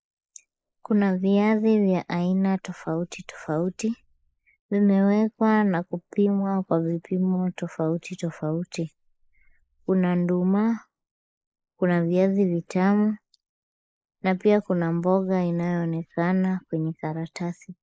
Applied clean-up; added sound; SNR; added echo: neural mask model Resemble Enhance denoiser.